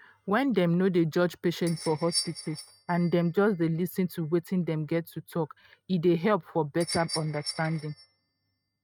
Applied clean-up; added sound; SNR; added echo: neural mask model RNNoise.